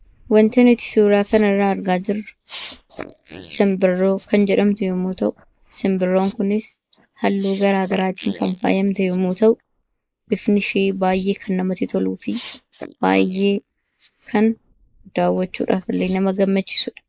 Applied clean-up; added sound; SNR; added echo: neural mask model Resemble Enhance denoiser.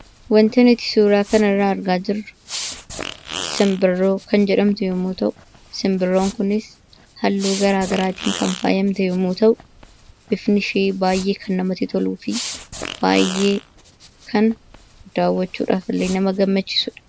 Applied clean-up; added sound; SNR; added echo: none; Fart; 15 dB; none.